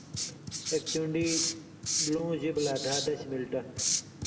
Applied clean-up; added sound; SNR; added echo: none; Writing; 2 dB; reverberation time 1.3 s.